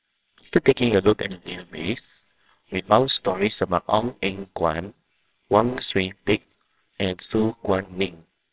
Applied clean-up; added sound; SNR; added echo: neural separator model SepFormer WHAMR!.